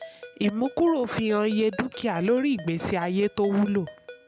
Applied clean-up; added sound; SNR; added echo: none; Ringtone; 19 dB; none.